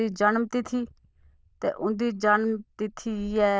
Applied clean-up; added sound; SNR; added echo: neural diffusion model UNIVERSE++.